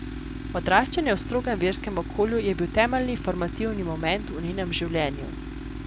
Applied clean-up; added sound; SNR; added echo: none; Tools; 8 dB; none.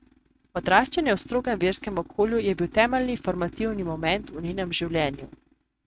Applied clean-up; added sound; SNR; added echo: neural mask model RNNoise.